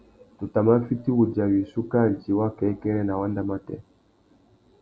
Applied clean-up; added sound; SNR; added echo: none; none; none; none.